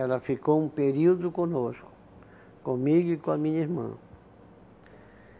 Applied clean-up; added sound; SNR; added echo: none; none; none; none.